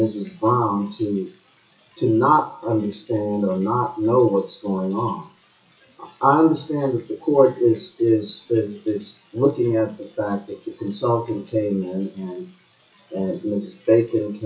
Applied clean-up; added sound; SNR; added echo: classical method WPE with log-MMSE.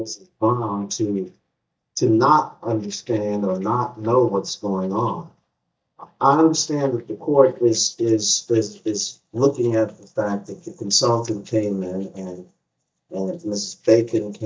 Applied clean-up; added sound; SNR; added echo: neural mask model DeepFilterNet 3.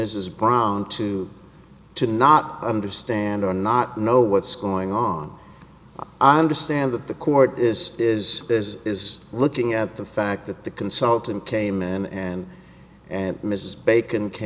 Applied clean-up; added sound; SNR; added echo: none; none; none; none.